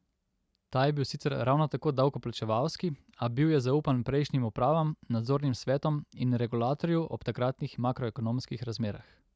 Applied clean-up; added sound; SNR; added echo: none; none; none; none.